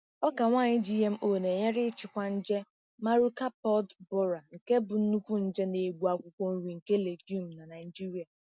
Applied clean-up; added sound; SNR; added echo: none; none; none; none.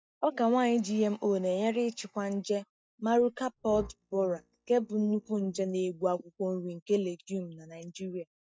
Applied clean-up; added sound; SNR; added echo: neural mask model DeepFilterNet 3.